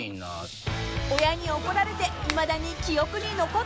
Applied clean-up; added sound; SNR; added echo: none; Finger snapping; 12 dB; none.